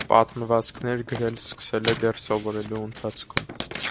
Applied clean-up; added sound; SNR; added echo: none; Tearing; 10 dB; none.